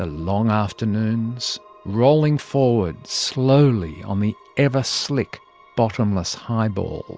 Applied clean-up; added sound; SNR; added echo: none; none; none; none.